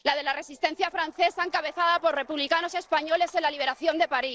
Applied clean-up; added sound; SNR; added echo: neural separator model SepFormer DNS4.